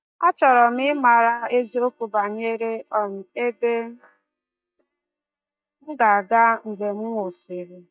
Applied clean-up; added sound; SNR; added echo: neural mask model DeepFilterNet 3.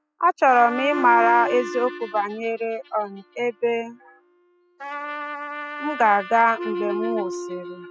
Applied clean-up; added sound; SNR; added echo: classical method spectral subtraction.